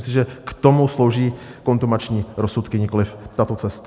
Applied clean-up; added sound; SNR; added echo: none; none; none; none.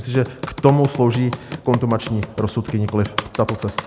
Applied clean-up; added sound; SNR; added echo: none; Computer keyboard; 11 dB; none.